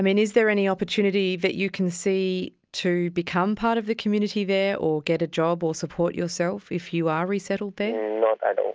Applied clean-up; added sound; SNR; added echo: none; none; none; none.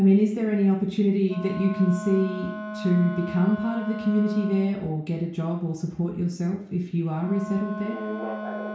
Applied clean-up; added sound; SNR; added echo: none; Wind instrument, woodwind instrument; 12 dB; reverberation time 0.6 s.